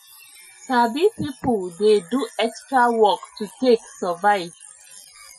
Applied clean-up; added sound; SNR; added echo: classical method Wiener filter.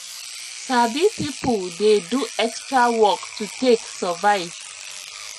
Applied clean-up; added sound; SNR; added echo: none; Engine / Domestic sounds, home sounds; 14 dB; none.